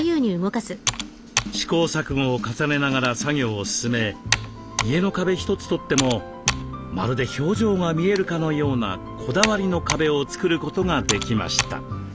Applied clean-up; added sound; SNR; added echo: none; Computer keyboard; 9 dB; none.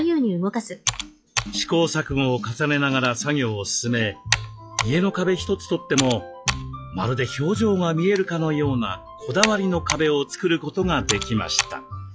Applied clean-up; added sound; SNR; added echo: classical method log-MMSE.